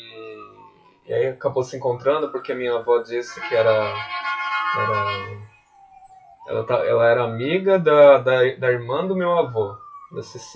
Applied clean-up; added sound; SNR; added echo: classical method WPE with log-MMSE.